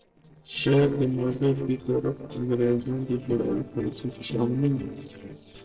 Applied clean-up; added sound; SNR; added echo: neural separator model SepFormer DNS4.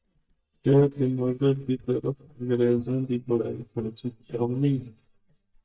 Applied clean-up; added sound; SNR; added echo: neural mask model DeepFilterNet 3.